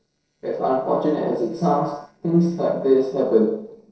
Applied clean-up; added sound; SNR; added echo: neural separator model SepFormer DNS4.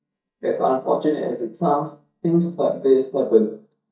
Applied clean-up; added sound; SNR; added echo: neural mask model DeepFilterNet 3.